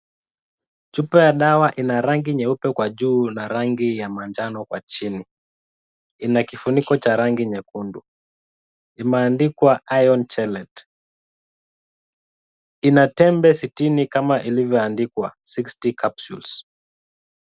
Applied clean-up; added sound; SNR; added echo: none; none; none; none.